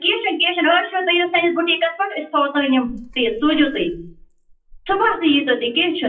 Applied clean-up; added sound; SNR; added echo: classical method WPE with log-MMSE.